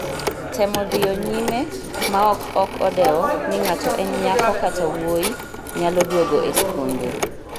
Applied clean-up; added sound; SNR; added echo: none; Telephone; 2 dB; none.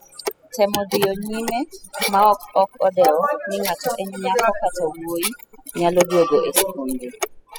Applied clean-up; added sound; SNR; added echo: classical method spectral subtraction.